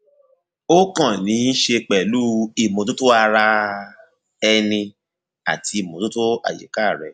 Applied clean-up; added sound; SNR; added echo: none; none; none; none.